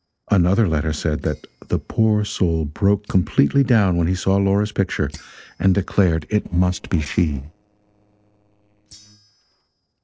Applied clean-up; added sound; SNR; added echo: neural separator model SepFormer DNS4.